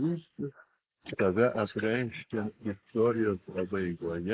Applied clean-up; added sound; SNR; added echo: neural mask model Resemble Enhance denoiser.